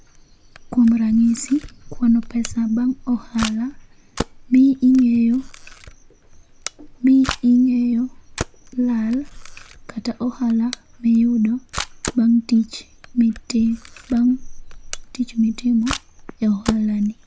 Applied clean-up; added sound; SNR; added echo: none; Camera; 14 dB; none.